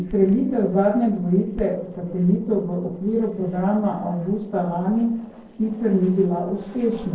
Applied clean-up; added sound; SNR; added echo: neural separator model SepFormer DNS4.